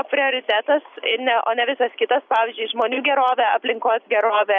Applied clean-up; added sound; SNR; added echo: none; none; none; none.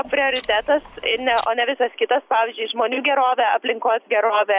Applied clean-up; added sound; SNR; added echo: none; Clock; 18 dB; none.